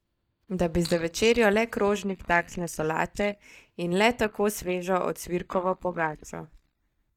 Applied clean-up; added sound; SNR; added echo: neural mask model DeepFilterNet 3.